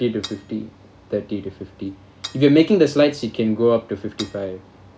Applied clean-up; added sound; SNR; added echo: none; Cutlery, silverware / Dishes, pots, and pans; 18 dB; none.